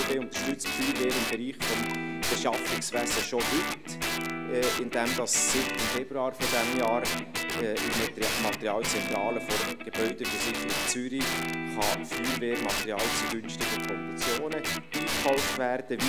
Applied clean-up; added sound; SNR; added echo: none; Guitar; -1 dB; none.